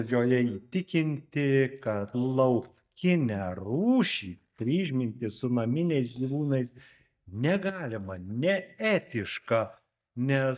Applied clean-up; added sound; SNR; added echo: neural mask model DeepFilterNet 3.